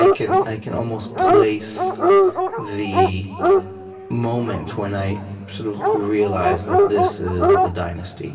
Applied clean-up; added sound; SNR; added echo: none; Dog; -4 dB; reverberation time 2.3 s.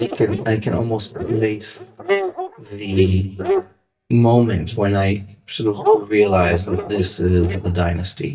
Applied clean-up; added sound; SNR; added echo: neural mask model DeepFilterNet 3.